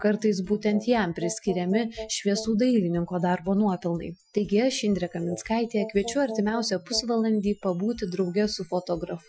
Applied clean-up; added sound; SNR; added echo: classical method Wiener filter.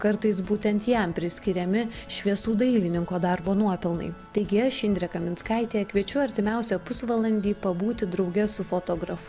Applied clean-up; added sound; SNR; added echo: none; none; none; none.